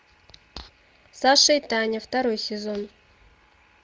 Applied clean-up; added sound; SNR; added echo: none; none; none; none.